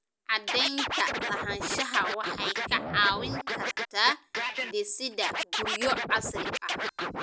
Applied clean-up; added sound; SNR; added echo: none; Scratching (performance technique); 2 dB; none.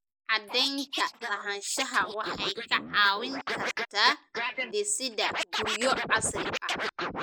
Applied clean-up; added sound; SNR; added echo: neural mask model Resemble Enhance denoiser.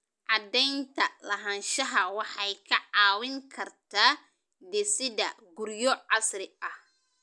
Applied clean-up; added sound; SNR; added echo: none; none; none; none.